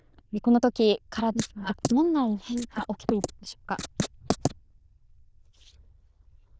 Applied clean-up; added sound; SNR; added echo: neural diffusion model UNIVERSE++.